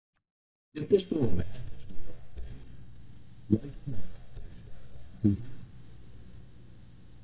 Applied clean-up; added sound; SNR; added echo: neural mask model DeepFilterNet 3.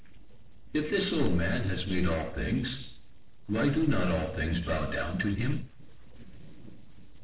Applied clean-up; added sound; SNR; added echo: neural separator model SepFormer DNS4.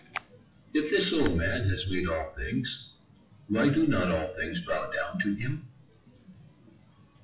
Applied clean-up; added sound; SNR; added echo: classical method WPE with log-MMSE.